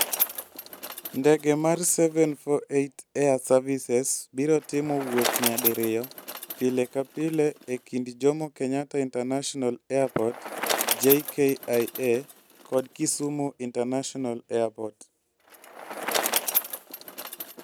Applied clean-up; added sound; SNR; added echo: none; Bicycle; 7 dB; none.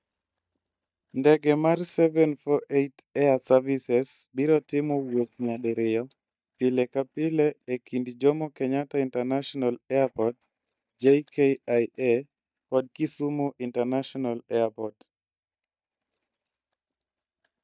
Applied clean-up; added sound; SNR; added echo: neural mask model DeepFilterNet 3.